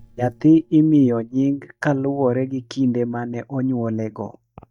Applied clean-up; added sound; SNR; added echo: neural mask model DeepFilterNet 3.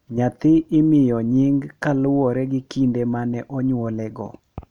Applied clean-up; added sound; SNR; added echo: none; none; none; none.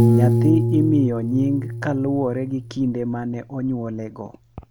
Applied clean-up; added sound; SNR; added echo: none; Piano; 0 dB; none.